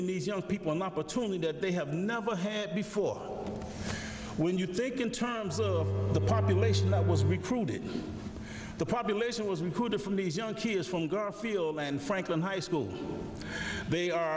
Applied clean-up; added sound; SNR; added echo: none; Bowed string instrument; -2 dB; none.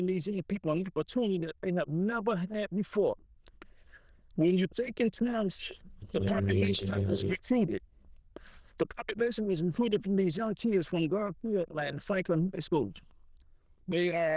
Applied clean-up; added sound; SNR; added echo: neural diffusion model UNIVERSE++.